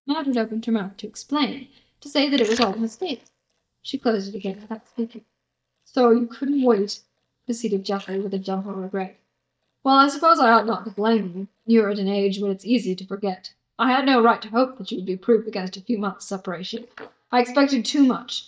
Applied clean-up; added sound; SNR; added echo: neural mask model DeepFilterNet 3.